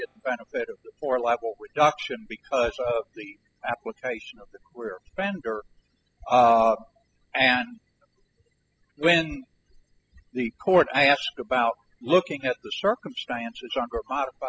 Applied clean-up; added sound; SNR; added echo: classical method spectral subtraction.